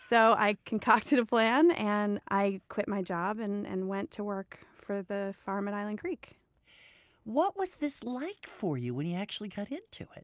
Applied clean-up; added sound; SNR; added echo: none; none; none; none.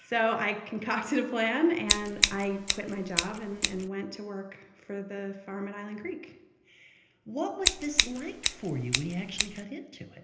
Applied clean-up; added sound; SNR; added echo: none; Scissors; -2 dB; reverberation time 0.8 s.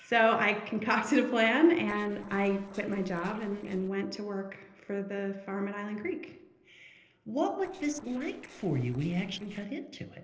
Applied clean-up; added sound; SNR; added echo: neural separator model SepFormer DNS4.